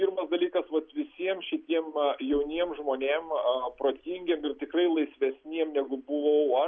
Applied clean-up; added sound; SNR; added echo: none; none; none; none.